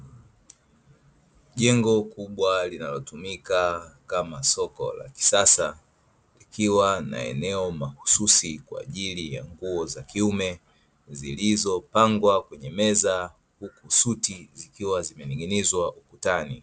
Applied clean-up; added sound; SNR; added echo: none; none; none; none.